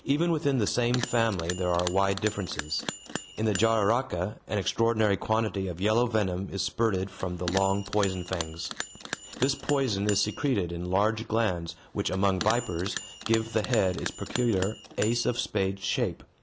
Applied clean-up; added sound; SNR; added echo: none; Bell; 11 dB; none.